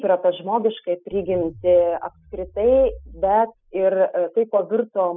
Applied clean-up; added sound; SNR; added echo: classical method spectral subtraction.